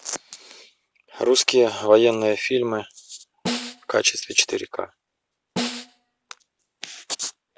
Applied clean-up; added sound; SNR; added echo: none; Snare drum; 8 dB; none.